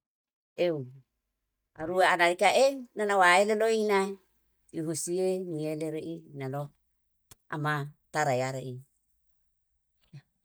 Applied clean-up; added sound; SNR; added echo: neural mask model DeepFilterNet 3.